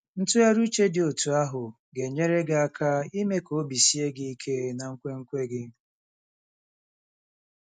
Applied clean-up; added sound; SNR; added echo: none; none; none; none.